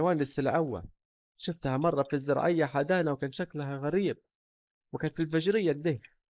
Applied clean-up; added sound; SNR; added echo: neural mask model Resemble Enhance denoiser.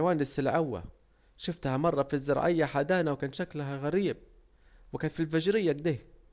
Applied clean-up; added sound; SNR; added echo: none; none; none; none.